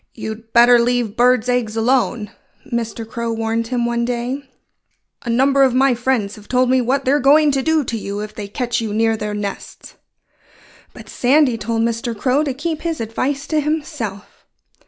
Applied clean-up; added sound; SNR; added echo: none; none; none; none.